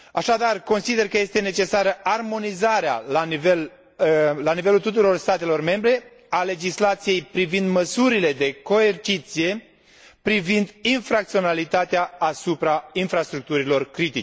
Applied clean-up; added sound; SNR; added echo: none; none; none; none.